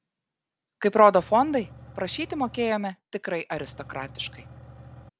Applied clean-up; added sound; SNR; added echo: none; Engine / Truck / Car; 19 dB; none.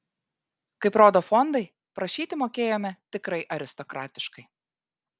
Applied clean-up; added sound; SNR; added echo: none; none; none; none.